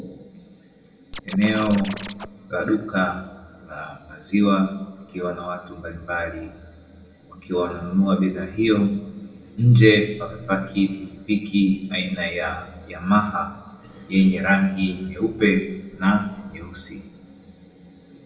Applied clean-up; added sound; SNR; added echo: none; Scratching (performance technique); 11 dB; reverberation time 1.2 s.